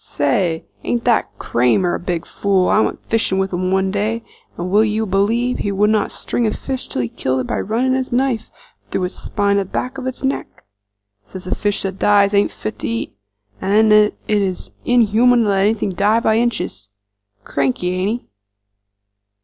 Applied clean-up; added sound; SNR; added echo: none; none; none; none.